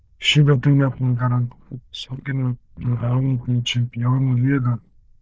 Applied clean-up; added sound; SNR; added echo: neural diffusion model UNIVERSE++.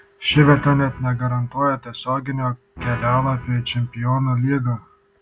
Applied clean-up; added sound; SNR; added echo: none; Guitar; 15 dB; none.